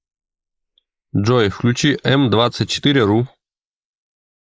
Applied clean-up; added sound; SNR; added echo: neural mask model Resemble Enhance denoiser.